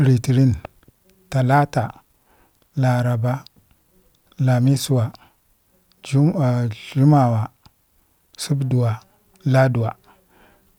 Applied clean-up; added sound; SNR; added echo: none; none; none; none.